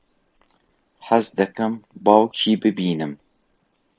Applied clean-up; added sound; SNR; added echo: neural mask model Resemble Enhance denoiser.